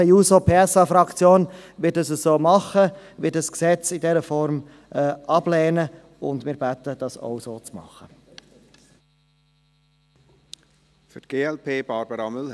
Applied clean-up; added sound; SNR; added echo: none; none; none; none.